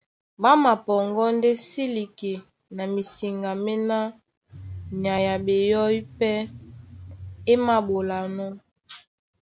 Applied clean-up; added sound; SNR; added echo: none; none; none; none.